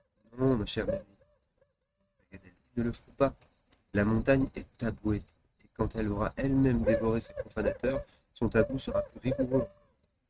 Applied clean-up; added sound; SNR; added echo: neural mask model RNNoise.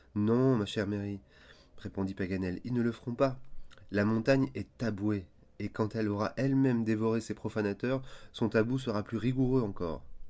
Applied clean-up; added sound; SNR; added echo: none; none; none; none.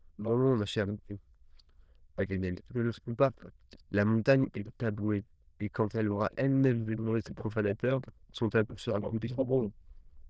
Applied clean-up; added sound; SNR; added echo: neural diffusion model UNIVERSE++.